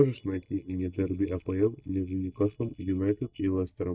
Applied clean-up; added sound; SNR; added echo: neural mask model DeepFilterNet 3.